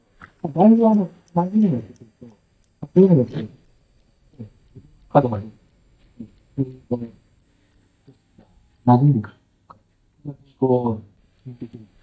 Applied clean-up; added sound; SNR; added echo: neural mask model DeepFilterNet 3.